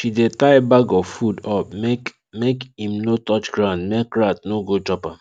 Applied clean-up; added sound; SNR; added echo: none; none; none; none.